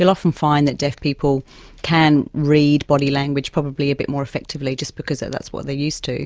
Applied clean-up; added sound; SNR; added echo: none; none; none; none.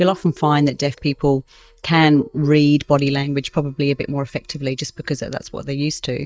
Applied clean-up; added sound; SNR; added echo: neural mask model DeepFilterNet 3.